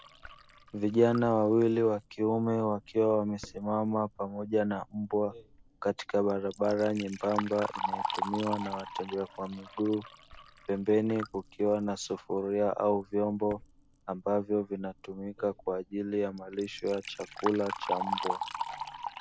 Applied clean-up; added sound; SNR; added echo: none; Liquid; 11 dB; none.